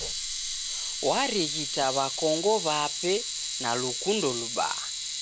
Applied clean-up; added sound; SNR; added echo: none; Camera; 3 dB; none.